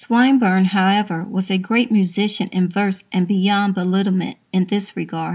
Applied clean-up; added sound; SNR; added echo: none; none; none; none.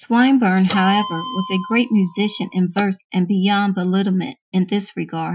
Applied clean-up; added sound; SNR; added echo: classical method Wiener filter.